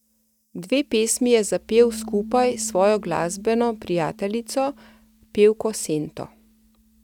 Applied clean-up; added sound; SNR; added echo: neural mask model DeepFilterNet 3.